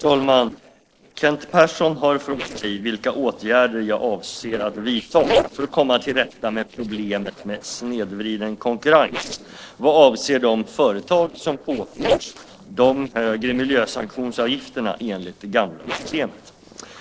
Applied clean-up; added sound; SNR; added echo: neural separator model SepFormer DNS4.